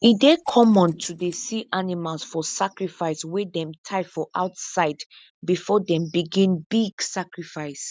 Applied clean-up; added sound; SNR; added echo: neural mask model RNNoise.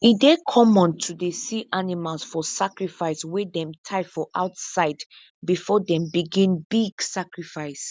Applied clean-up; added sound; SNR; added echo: none; none; none; none.